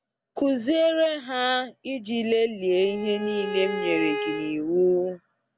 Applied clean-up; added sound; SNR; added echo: none; Bowed string instrument; 7 dB; none.